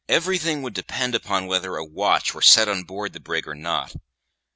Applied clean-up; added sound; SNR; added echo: none; none; none; none.